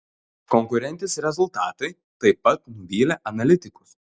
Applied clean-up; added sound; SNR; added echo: none; none; none; none.